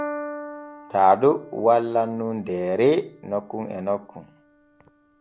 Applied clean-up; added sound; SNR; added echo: none; Piano; 15 dB; none.